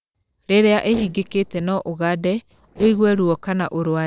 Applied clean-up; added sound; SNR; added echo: neural separator model SepFormer DNS4.